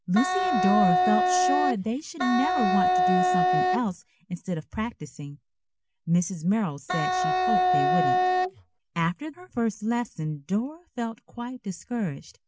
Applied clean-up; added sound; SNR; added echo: none; Wind instrument, woodwind instrument; -5 dB; none.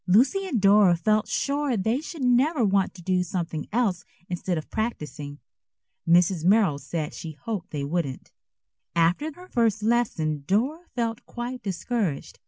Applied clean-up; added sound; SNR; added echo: none; none; none; none.